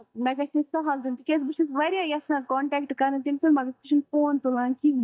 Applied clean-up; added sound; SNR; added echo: neural mask model DeepFilterNet 3.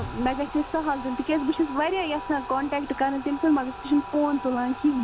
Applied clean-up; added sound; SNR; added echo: none; Bathtub (filling or washing); 12 dB; none.